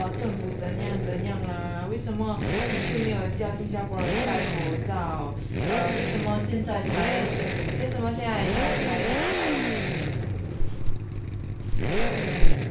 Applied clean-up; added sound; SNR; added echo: none; Accelerating, revving, vroom; 2 dB; none.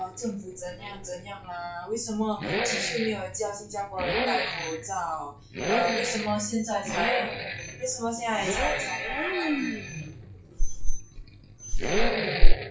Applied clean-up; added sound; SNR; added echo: classical method log-MMSE.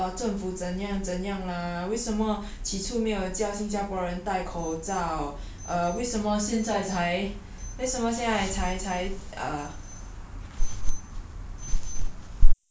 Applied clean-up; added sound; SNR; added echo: none; none; none; none.